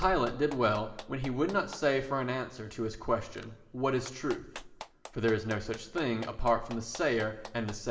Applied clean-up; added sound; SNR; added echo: none; Clapping; 18 dB; reverberation time 1.1 s.